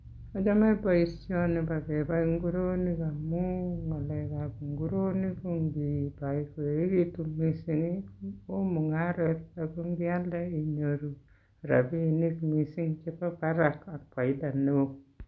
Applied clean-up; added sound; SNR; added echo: none; none; none; none.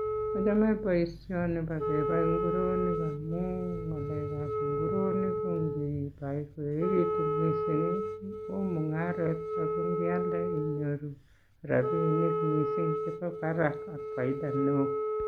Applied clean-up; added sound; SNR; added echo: none; Wind instrument, woodwind instrument; 1 dB; none.